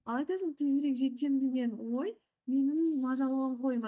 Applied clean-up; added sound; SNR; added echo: neural mask model DeepFilterNet 3.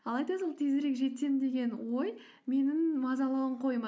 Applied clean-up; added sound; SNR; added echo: none; none; none; none.